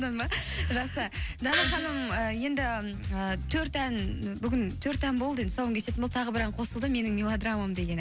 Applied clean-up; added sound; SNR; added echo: none; Gong; 1 dB; none.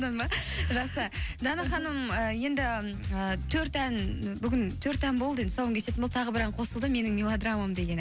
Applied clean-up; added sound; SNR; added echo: none; none; none; none.